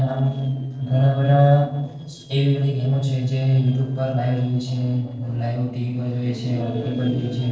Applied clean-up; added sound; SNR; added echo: neural separator model SepFormer DNS4.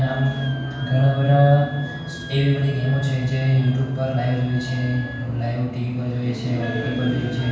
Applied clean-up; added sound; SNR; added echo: none; Wind instrument, woodwind instrument; 17 dB; reverberation time 1.2 s.